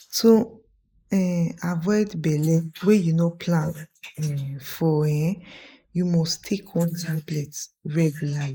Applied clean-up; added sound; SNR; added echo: neural mask model Resemble Enhance denoiser.